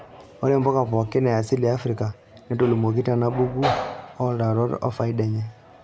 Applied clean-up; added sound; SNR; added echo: none; none; none; none.